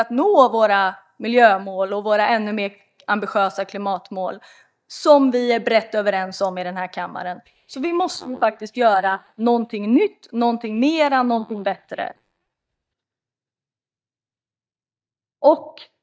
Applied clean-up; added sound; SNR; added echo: neural mask model DeepFilterNet 3.